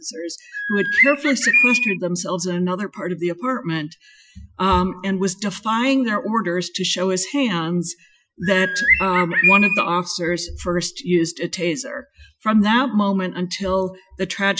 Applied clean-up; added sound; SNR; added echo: classical method Wiener filter.